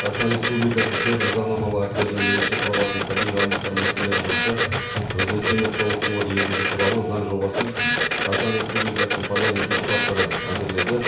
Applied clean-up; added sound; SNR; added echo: none; Printer; -1 dB; reverberation time 0.6 s.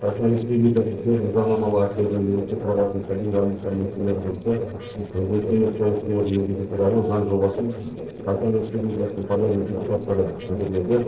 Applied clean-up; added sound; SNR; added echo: neural separator model SepFormer DNS4.